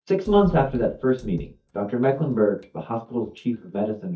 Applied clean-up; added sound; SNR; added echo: neural mask model DeepFilterNet 3.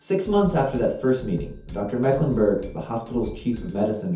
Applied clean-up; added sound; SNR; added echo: none; Drum kit; 15 dB; reverberation time 0.5 s.